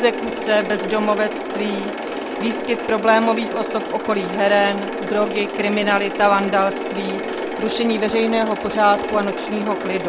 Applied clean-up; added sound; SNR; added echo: none; Mechanisms; 5 dB; none.